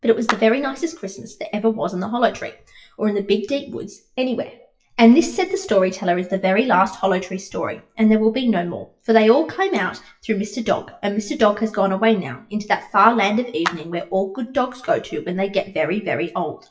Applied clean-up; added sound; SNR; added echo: classical method WPE with log-MMSE.